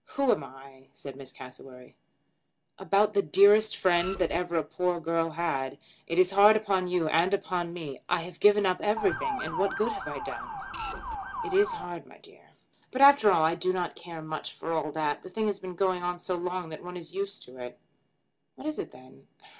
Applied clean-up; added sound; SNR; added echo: none; Motor vehicle (road) / Siren + Printer; 6 dB; none.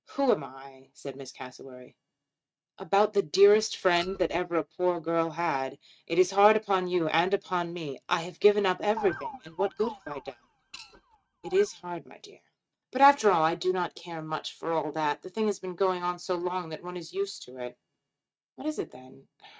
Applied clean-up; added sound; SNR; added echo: neural mask model RNNoise.